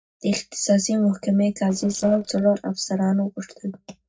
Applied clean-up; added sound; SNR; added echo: neural separator model SepFormer DNS4.